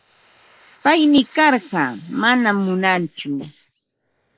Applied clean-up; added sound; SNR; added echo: neural mask model Resemble Enhance denoiser.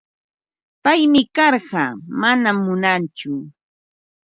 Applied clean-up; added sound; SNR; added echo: none; none; none; none.